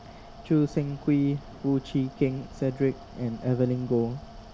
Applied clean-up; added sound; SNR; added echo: none; Mechanical fan; 18 dB; none.